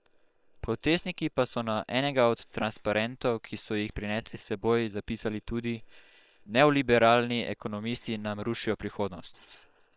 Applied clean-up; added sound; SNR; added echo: neural separator model SepFormer WHAM!.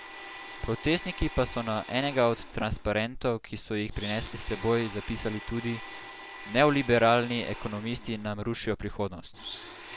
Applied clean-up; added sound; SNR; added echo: none; Domestic sounds, home sounds; 15 dB; none.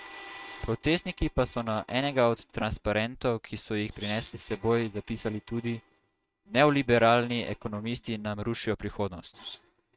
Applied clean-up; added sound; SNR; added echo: neural mask model RNNoise.